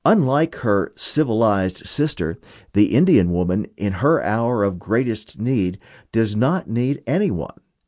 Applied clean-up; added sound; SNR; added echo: none; none; none; none.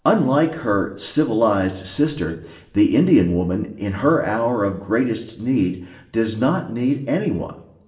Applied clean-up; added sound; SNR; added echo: none; none; none; reverberation time 0.7 s.